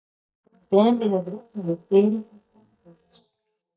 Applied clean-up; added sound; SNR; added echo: neural mask model DeepFilterNet 3.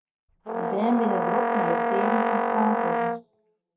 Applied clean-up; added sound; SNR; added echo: none; Brass instrument; -4 dB; reverberation time 0.4 s.